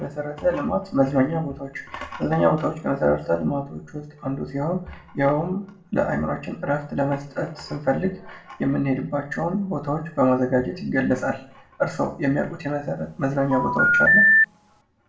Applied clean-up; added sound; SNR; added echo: none; Telephone; -5 dB; reverberation time 0.4 s.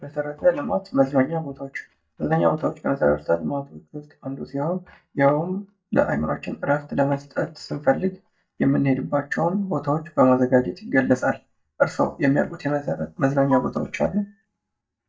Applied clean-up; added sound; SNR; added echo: neural mask model DeepFilterNet 3.